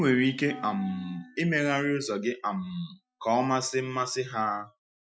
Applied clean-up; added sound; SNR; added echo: classical method Wiener filter.